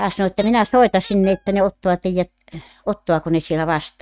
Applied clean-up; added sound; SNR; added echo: neural mask model RNNoise.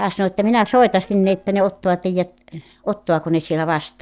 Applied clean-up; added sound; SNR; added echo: neural separator model SepFormer DNS4.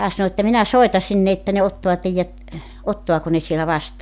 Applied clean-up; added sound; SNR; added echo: none; none; none; none.